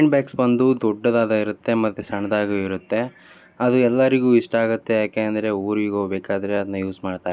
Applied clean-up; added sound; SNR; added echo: none; none; none; none.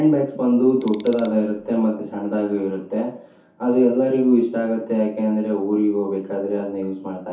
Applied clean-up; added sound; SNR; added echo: none; Alarm; 11 dB; reverberation time 0.5 s.